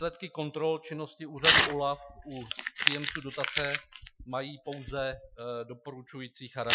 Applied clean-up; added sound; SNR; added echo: classical method Wiener filter.